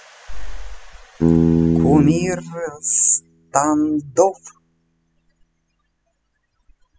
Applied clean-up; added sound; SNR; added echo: classical method spectral subtraction.